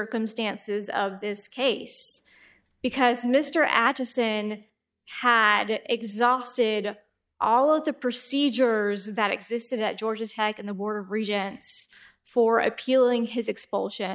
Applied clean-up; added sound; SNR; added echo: neural mask model DeepFilterNet 3.